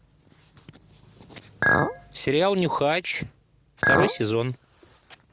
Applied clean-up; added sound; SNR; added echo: none; Chink, clink; -3 dB; none.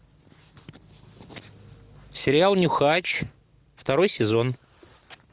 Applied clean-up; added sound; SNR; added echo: none; none; none; none.